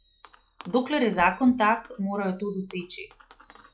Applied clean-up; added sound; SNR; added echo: classical method log-MMSE.